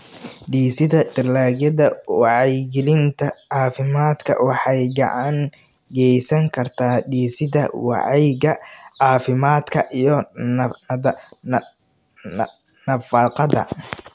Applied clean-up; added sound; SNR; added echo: none; none; none; none.